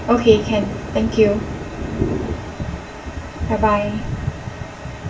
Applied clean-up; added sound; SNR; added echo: none; Thunder; 5 dB; reverberation time 0.2 s.